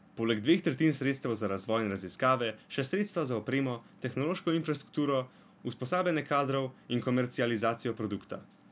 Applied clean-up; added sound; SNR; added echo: none; none; none; none.